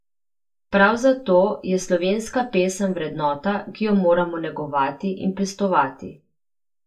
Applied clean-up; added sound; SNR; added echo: none; none; none; reverberation time 0.2 s.